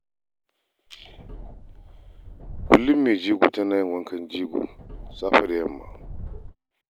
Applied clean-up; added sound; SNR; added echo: none; Subway, metro, underground; 13 dB; none.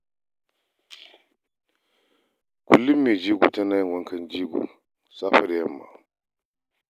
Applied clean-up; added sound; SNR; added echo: none; none; none; none.